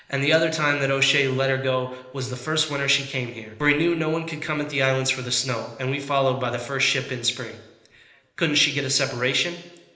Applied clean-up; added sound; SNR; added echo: none; none; none; reverberation time 1.0 s.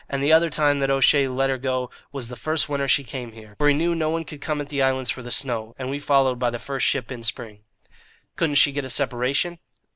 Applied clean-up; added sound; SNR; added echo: none; none; none; none.